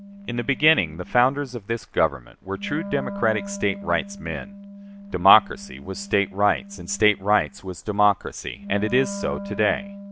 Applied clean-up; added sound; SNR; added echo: none; Wind instrument, woodwind instrument; 13 dB; none.